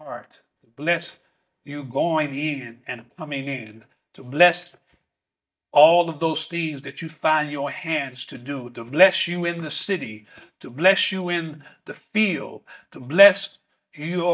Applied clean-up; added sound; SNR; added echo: neural mask model DeepFilterNet 3.